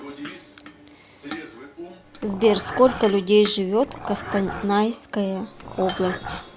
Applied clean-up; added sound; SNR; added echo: none; Dog; 11 dB; none.